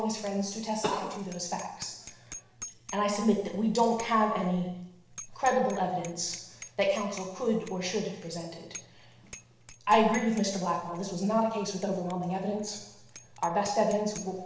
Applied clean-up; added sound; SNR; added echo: none; Bicycle bell; 19 dB; reverberation time 0.9 s.